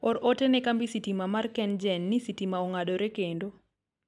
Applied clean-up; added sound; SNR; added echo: none; none; none; none.